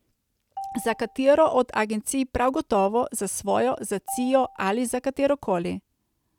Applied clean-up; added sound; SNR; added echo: none; Marimba, xylophone; 18 dB; none.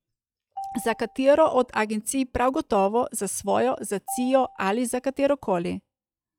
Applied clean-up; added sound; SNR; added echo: classical method log-MMSE.